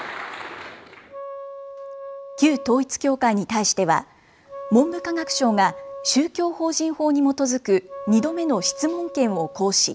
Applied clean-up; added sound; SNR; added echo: none; Wind instrument, woodwind instrument; 15 dB; none.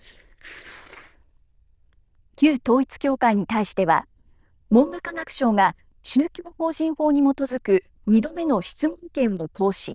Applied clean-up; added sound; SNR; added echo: neural diffusion model UNIVERSE++.